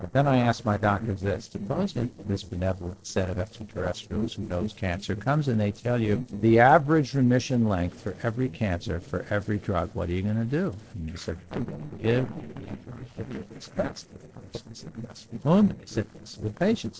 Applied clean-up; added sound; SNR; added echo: neural separator model SepFormer DNS4.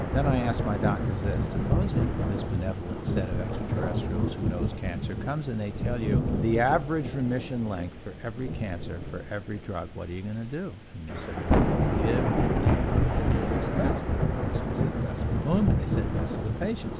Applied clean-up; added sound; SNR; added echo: none; Thunder / Rain; -4 dB; none.